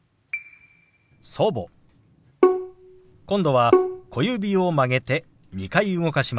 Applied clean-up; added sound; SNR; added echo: none; Bowed string instrument; -1 dB; none.